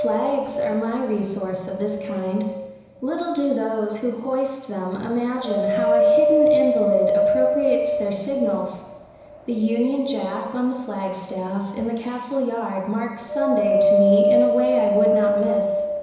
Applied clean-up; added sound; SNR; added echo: none; Wind; -2 dB; reverberation time 1.0 s.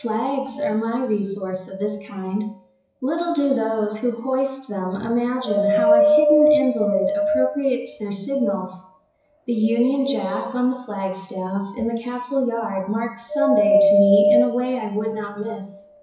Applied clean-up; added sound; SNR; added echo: classical method WPE with log-MMSE.